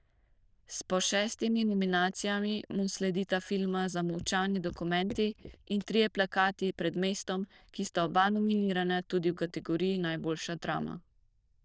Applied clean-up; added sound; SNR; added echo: neural diffusion model UNIVERSE++.